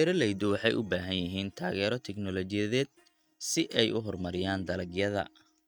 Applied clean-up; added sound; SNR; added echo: neural mask model RNNoise.